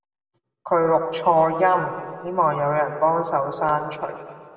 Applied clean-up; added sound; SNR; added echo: none; none; none; reverberation time 2.4 s.